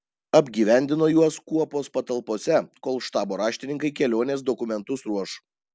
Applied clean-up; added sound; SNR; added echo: none; none; none; none.